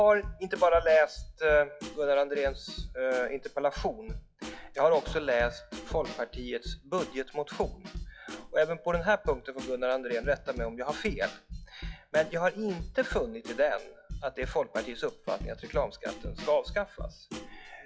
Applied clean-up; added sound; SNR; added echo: classical method log-MMSE.